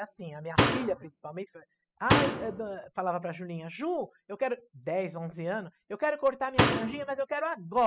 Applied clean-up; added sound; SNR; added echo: classical method spectral subtraction.